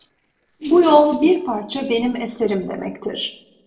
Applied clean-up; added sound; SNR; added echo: neural separator model SepFormer DNS4.